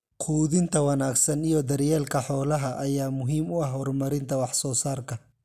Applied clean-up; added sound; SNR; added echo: none; none; none; none.